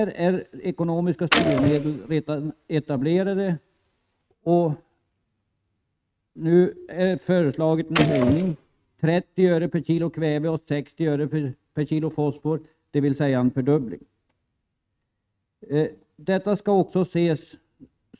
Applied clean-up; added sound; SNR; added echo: neural mask model RNNoise.